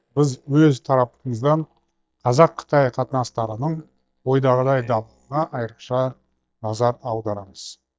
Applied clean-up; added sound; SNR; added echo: neural mask model DeepFilterNet 3.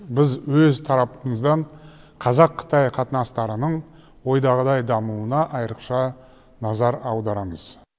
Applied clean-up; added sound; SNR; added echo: none; none; none; none.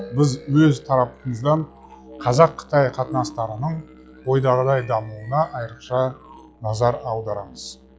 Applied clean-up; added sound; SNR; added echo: classical method log-MMSE.